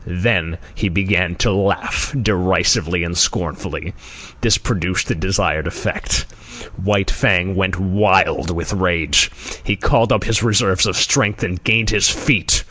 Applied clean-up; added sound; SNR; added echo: none; none; none; none.